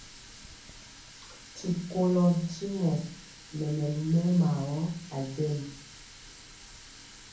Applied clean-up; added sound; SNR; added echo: none; Water tap, faucet; 18 dB; reverberation time 0.6 s.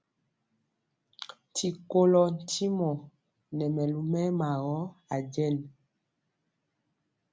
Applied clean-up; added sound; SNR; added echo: none; none; none; none.